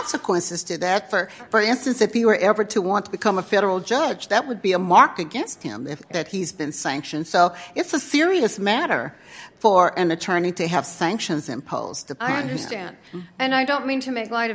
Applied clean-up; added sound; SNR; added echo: none; none; none; none.